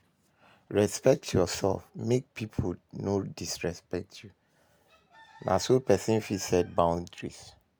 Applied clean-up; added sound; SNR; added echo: none; none; none; none.